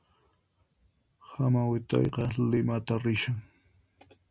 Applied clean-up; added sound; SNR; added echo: none; none; none; none.